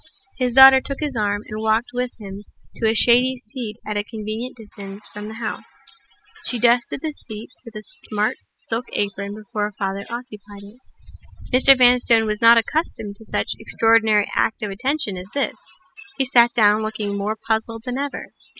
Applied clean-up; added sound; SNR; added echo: classical method spectral subtraction.